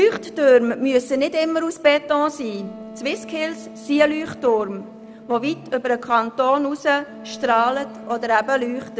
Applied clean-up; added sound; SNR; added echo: none; Wind instrument, woodwind instrument; 19 dB; none.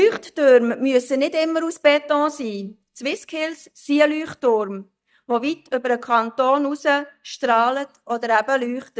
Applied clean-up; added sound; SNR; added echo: neural mask model DeepFilterNet 3.